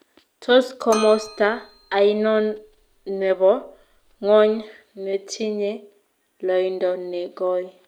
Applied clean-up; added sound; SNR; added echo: none; Keyboard (musical); 17 dB; none.